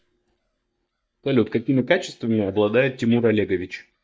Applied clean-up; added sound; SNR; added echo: neural mask model DeepFilterNet 3.